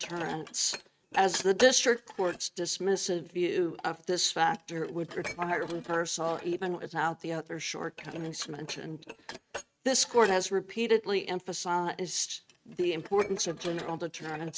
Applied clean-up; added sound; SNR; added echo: neural mask model RNNoise.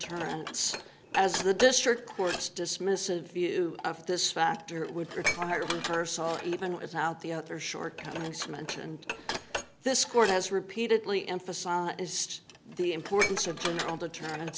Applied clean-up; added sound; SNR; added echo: none; Dishes, pots, and pans; 9 dB; none.